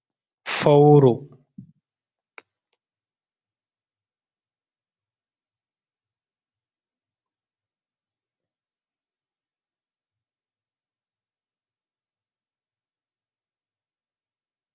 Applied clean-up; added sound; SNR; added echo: none; none; none; none.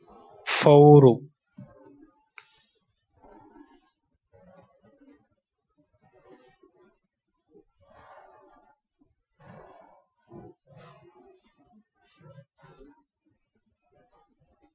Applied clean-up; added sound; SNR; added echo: classical method Wiener filter.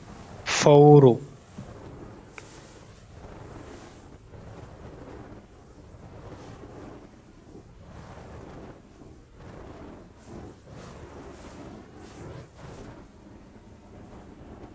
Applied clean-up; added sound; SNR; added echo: none; Fire; 17 dB; none.